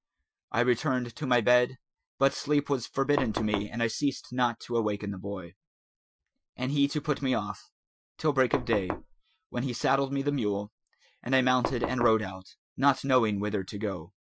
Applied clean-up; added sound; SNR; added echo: classical method Wiener filter.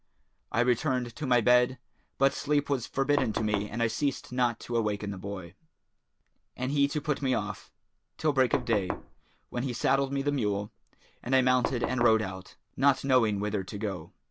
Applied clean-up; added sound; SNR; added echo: none; Knock; 6 dB; none.